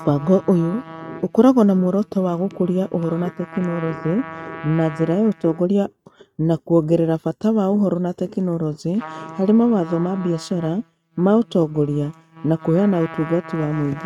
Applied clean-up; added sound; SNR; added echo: neural mask model RNNoise.